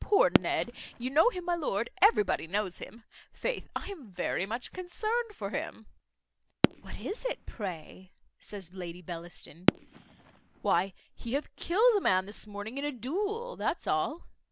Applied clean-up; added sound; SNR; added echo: none; Fireworks; 1 dB; none.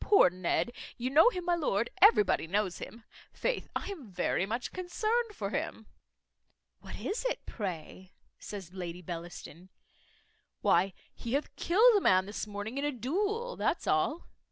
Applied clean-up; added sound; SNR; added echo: none; none; none; none.